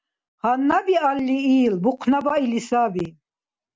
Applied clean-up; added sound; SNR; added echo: none; none; none; none.